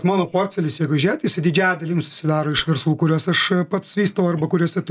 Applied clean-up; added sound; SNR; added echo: neural mask model Resemble Enhance denoiser.